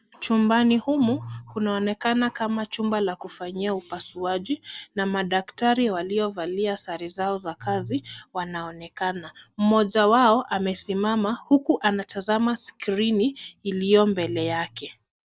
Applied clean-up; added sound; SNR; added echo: none; none; none; none.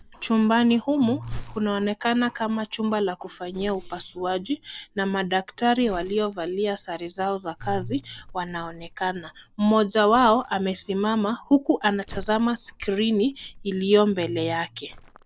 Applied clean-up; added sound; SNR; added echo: none; Crumpling, crinkling; 19 dB; none.